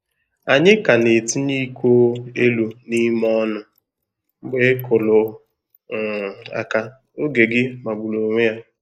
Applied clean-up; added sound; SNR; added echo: neural mask model Resemble Enhance denoiser.